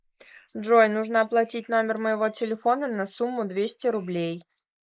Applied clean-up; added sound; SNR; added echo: neural mask model Resemble Enhance denoiser.